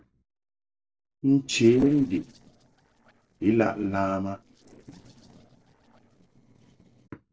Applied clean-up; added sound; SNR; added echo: neural separator model SepFormer DNS4.